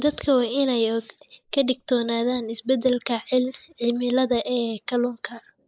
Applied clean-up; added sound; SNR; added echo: neural mask model Resemble Enhance denoiser.